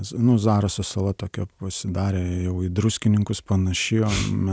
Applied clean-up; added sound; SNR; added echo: none; none; none; none.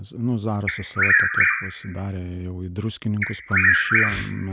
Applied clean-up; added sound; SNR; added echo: none; Bird vocalization, bird call, bird song; -4 dB; none.